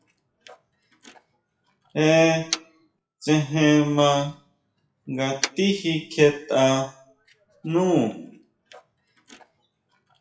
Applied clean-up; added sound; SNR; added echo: classical method WPE with log-MMSE.